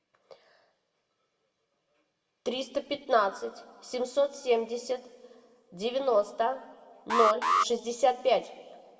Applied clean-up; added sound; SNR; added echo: none; Alarm; -1 dB; reverberation time 1.2 s.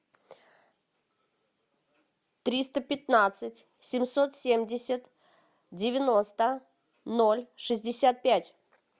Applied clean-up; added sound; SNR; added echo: none; none; none; none.